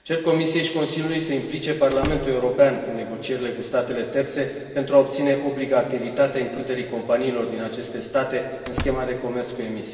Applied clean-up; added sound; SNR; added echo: none; Slam; 12 dB; reverberation time 2.6 s.